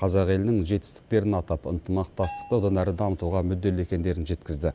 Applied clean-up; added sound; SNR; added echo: none; Bell; 19 dB; none.